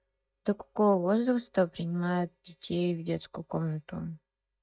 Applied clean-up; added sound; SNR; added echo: neural mask model DeepFilterNet 3.